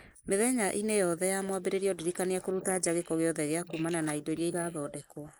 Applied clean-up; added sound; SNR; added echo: neural mask model Resemble Enhance denoiser.